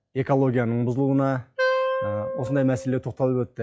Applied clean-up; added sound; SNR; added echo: classical method log-MMSE.